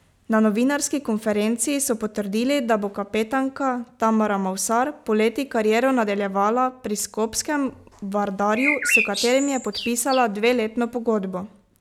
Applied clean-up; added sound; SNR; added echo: none; Bird; 3 dB; none.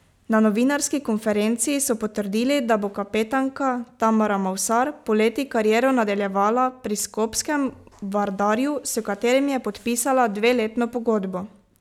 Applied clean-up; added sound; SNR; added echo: none; none; none; none.